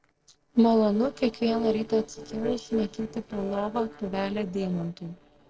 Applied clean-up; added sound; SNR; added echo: neural separator model SepFormer DNS4.